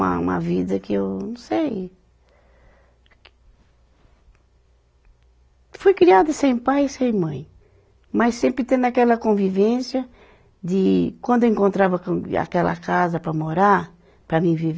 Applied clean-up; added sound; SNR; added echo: none; none; none; none.